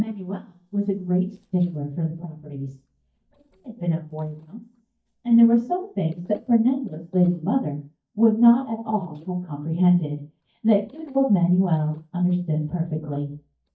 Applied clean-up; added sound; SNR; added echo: neural mask model DeepFilterNet 3.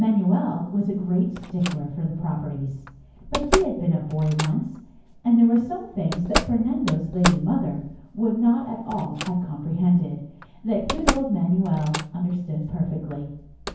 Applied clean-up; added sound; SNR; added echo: none; Slam; 9 dB; reverberation time 0.9 s.